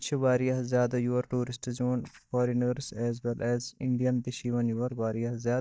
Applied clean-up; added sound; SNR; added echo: neural mask model DeepFilterNet 3.